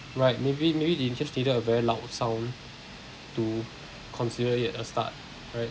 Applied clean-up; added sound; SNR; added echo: none; none; none; none.